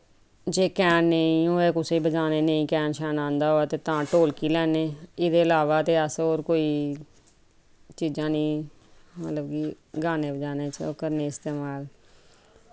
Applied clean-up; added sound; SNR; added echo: none; none; none; none.